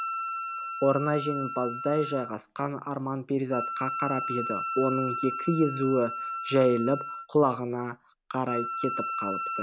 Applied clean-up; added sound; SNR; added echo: none; Wind instrument, woodwind instrument; 6 dB; none.